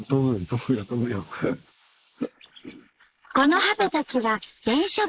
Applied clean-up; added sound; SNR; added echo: neural mask model Resemble Enhance denoiser.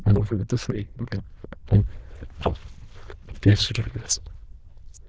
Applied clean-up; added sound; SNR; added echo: neural diffusion model UNIVERSE++.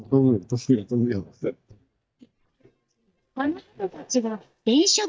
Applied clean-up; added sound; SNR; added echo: neural mask model DeepFilterNet 3.